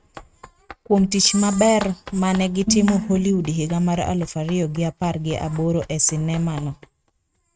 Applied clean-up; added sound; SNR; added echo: neural mask model RNNoise.